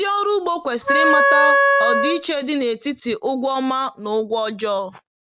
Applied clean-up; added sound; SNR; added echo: none; Wind instrument, woodwind instrument; -4 dB; none.